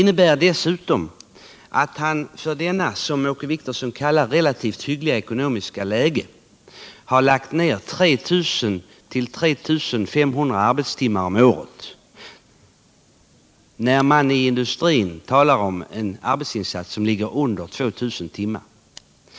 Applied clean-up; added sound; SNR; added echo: none; none; none; none.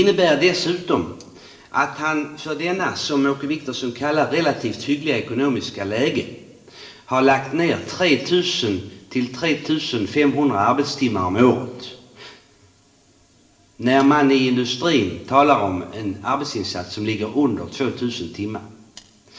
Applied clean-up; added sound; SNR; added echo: none; none; none; reverberation time 0.8 s.